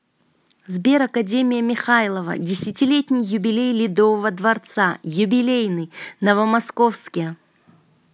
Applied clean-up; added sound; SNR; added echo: none; none; none; none.